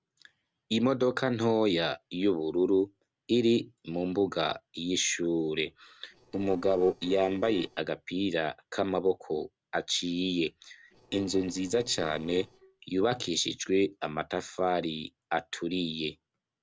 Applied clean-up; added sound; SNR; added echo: neural separator model SepFormer DNS4.